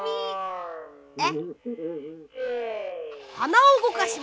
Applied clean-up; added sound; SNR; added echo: none; Alarm; 9 dB; none.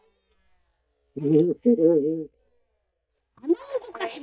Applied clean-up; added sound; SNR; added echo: neural mask model DeepFilterNet 3.